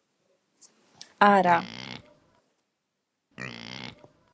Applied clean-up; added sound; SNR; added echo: none; Livestock, farm animals, working animals; 13 dB; none.